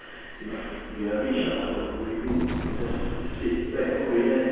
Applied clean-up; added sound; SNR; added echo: none; Explosion; 7 dB; reverberation time 2.0 s.